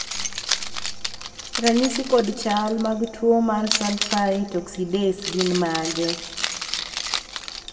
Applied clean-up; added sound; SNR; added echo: none; Keys jangling; 6 dB; reverberation time 1.4 s.